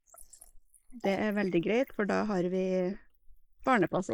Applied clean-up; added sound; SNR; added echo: neural mask model Resemble Enhance denoiser.